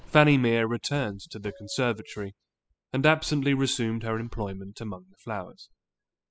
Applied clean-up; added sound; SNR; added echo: classical method spectral subtraction.